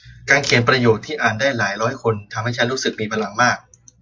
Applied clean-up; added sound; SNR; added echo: none; none; none; none.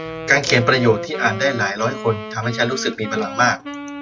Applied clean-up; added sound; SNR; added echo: none; Wind instrument, woodwind instrument; 9 dB; none.